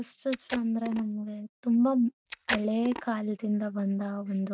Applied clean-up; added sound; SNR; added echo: neural mask model RNNoise.